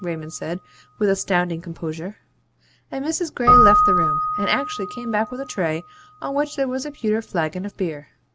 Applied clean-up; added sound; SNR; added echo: none; Keyboard (musical); 0 dB; none.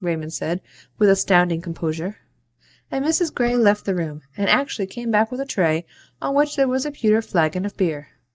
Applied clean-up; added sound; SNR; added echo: neural mask model DeepFilterNet 3.